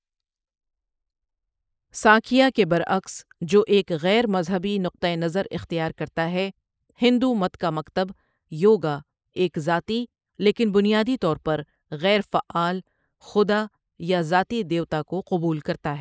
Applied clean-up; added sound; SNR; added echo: neural mask model Resemble Enhance denoiser.